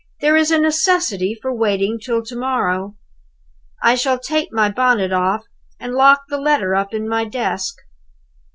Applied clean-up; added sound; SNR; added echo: none; none; none; none.